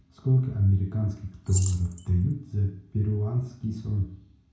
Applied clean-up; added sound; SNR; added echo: none; Rattle / Keys jangling; 16 dB; reverberation time 0.6 s.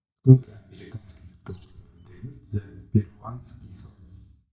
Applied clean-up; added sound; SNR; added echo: neural mask model DeepFilterNet 3.